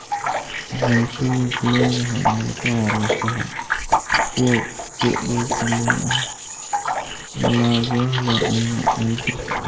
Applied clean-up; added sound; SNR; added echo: neural mask model Resemble Enhance denoiser.